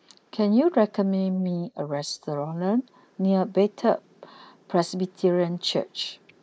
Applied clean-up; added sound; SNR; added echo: neural mask model Resemble Enhance denoiser.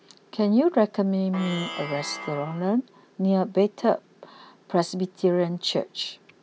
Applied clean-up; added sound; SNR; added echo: none; Plucked string instrument; 11 dB; none.